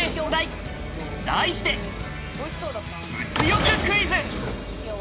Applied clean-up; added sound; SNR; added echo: none; Sliding door / Train; 3 dB; none.